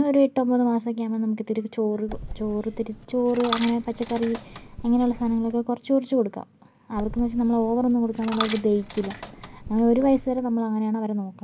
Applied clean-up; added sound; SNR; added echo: none; Coin (dropping); 12 dB; none.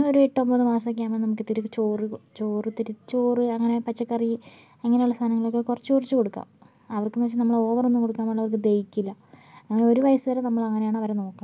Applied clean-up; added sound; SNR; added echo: none; none; none; none.